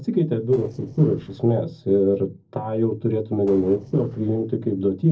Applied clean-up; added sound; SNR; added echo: neural separator model SepFormer DNS4.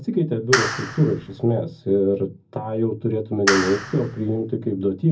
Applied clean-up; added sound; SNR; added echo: none; Clapping; 5 dB; reverberation time 0.4 s.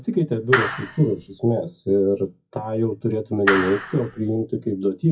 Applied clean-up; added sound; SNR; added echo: classical method WPE with log-MMSE.